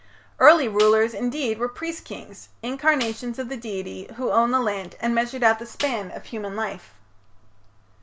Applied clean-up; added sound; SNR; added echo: none; Snare drum; 16 dB; none.